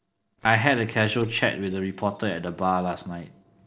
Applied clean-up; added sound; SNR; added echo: neural separator model SepFormer DNS4.